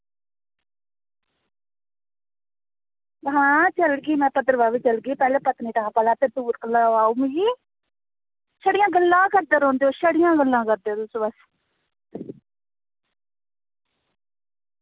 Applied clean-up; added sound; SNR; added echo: none; none; none; none.